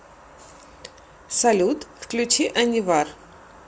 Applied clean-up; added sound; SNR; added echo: none; none; none; none.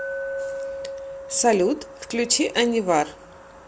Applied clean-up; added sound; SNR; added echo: none; Glass; 10 dB; none.